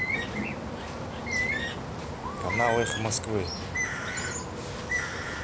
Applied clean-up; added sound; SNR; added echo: none; Bird; -3 dB; none.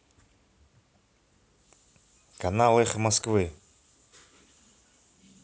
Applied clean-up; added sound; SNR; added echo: none; none; none; none.